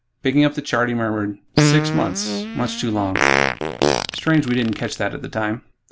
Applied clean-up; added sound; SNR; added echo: none; Fart; 0 dB; none.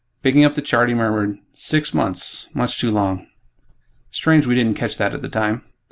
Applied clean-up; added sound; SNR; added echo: none; none; none; none.